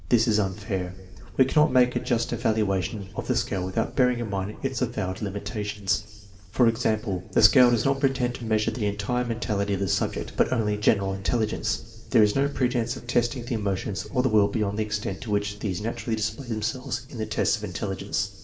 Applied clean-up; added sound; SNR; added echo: none; Livestock, farm animals, working animals; 19 dB; reverberation time 3.0 s.